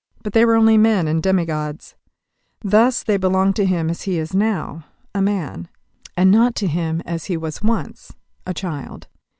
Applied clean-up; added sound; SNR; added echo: none; none; none; none.